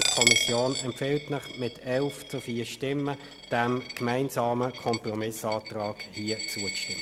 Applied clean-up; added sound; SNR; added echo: none; Coin (dropping); 3 dB; none.